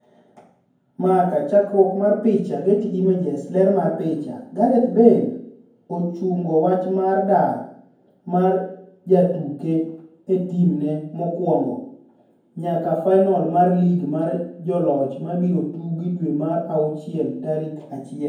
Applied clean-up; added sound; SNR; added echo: none; none; none; reverberation time 0.9 s.